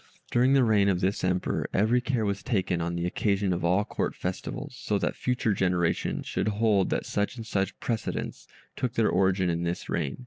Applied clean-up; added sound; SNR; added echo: none; none; none; none.